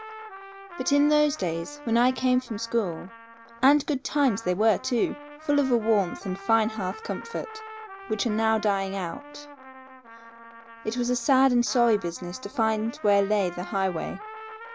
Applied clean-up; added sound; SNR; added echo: none; Trumpet; 16 dB; none.